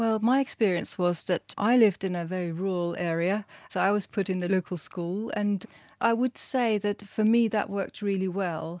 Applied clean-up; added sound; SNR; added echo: none; none; none; none.